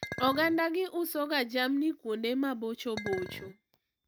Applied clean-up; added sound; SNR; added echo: none; Chink, clink; 12 dB; none.